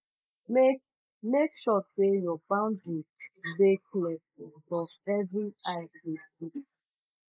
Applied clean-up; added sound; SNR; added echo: neural mask model Resemble Enhance denoiser.